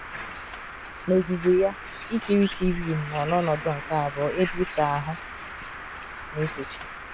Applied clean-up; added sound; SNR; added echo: none; Bird; 10 dB; none.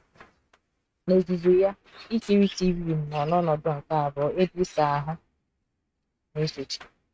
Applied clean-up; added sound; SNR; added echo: neural mask model RNNoise.